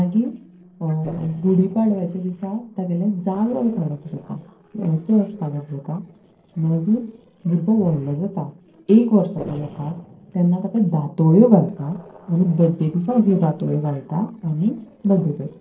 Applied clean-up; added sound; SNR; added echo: neural separator model SepFormer DNS4.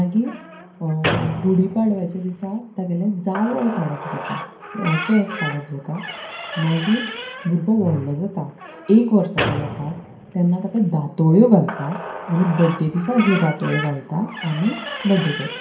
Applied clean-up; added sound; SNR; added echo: none; Squeak / Slam; 10 dB; reverberation time 0.5 s.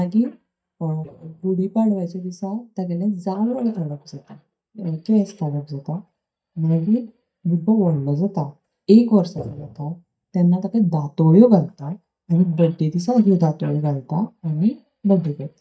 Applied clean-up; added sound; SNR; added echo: neural mask model DeepFilterNet 3.